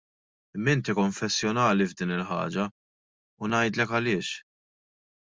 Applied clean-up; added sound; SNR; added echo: none; none; none; none.